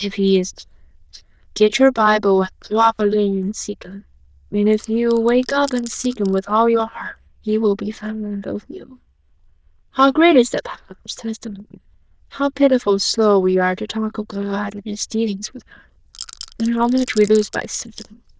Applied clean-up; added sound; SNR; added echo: neural diffusion model UNIVERSE++.